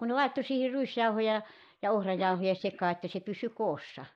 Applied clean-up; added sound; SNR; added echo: neural mask model Resemble Enhance denoiser.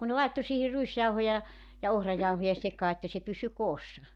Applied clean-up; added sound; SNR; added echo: neural mask model DeepFilterNet 3.